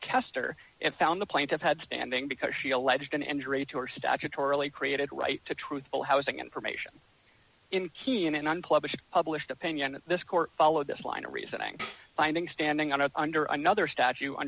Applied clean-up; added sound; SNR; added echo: none; Tambourine; 3 dB; none.